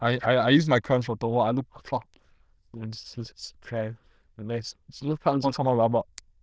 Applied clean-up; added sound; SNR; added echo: neural diffusion model UNIVERSE++.